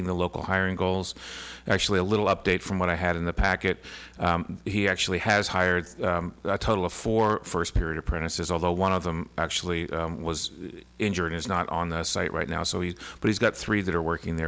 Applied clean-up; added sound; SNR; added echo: none; none; none; none.